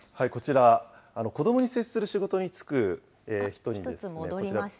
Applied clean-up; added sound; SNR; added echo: none; none; none; none.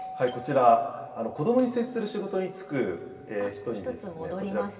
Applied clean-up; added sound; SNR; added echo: none; Doorbell; 18 dB; reverberation time 2.1 s.